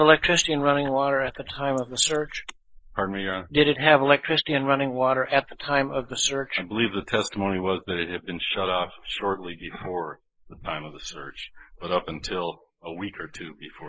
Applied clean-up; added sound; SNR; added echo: neural mask model Resemble Enhance denoiser.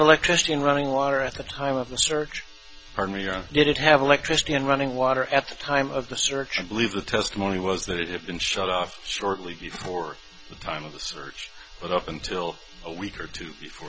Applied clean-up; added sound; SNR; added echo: none; none; none; none.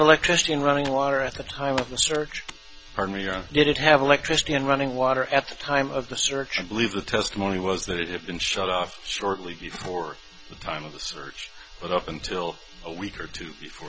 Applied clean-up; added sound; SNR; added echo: none; Computer keyboard; 16 dB; none.